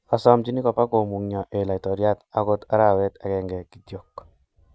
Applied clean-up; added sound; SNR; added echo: none; none; none; none.